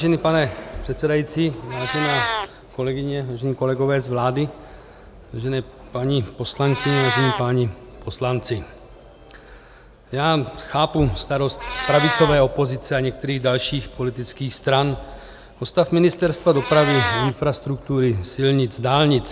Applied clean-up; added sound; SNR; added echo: none; Meow; 10 dB; none.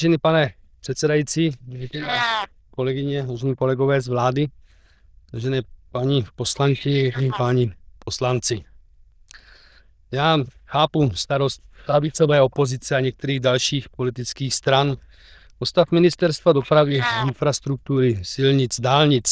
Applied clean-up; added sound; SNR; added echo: neural diffusion model UNIVERSE++.